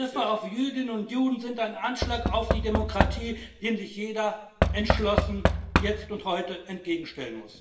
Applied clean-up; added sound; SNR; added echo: none; Knock / Wood; 0 dB; reverberation time 0.8 s.